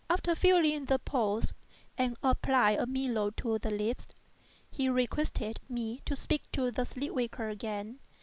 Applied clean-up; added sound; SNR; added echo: none; none; none; none.